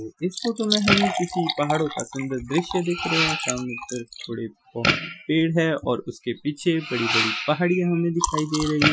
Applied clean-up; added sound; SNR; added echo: classical method Wiener filter.